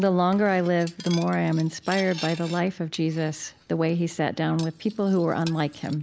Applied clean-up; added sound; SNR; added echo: none; Cutlery, silverware; 19 dB; none.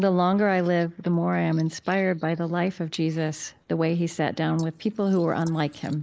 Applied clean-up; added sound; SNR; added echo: neural mask model Resemble Enhance denoiser.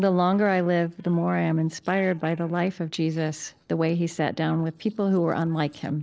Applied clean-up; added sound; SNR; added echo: neural separator model SepFormer DNS4.